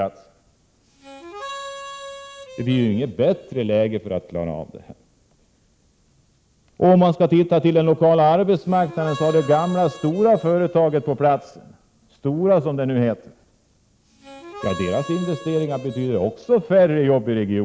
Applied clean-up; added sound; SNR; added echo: none; Harmonica; 17 dB; none.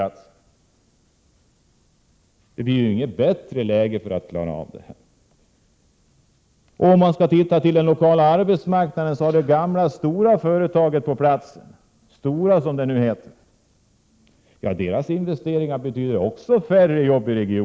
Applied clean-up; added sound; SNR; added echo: none; none; none; none.